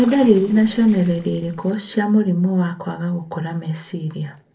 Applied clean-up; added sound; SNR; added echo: neural separator model SepFormer DNS4.